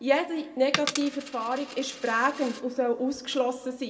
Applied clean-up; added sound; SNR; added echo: none; Coin (dropping); 11 dB; reverberation time 1.6 s.